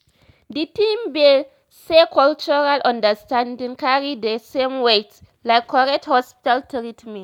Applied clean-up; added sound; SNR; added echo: none; none; none; none.